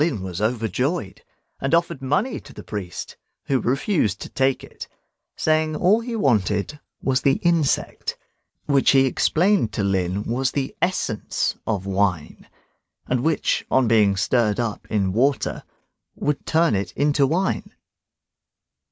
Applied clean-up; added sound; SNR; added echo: none; none; none; none.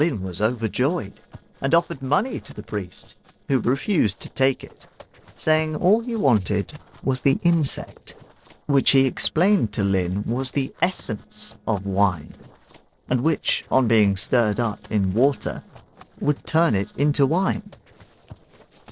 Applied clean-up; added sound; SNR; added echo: neural separator model SepFormer DNS4.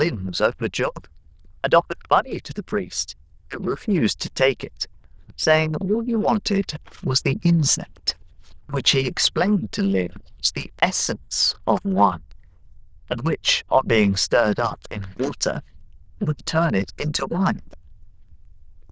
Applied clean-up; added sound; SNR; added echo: neural diffusion model UNIVERSE++.